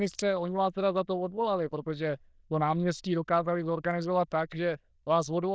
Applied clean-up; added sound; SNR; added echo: neural diffusion model UNIVERSE++.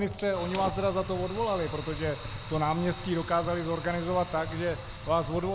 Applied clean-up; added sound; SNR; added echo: none; Fire; 9 dB; none.